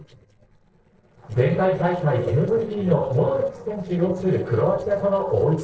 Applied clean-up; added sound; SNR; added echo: neural separator model SepFormer DNS4.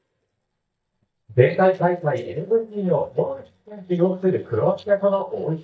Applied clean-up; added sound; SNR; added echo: neural mask model DeepFilterNet 3.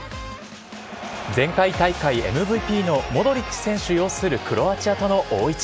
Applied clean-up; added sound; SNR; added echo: none; none; none; none.